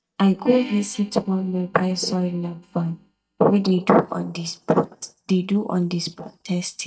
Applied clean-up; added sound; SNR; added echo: neural mask model DeepFilterNet 3.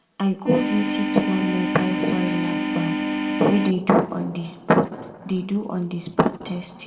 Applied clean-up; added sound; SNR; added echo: none; Organ; 1 dB; reverberation time 1.4 s.